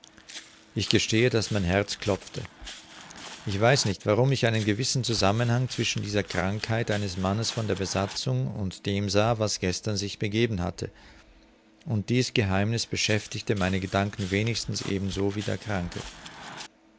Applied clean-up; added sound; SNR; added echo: none; Walk, footsteps; 17 dB; none.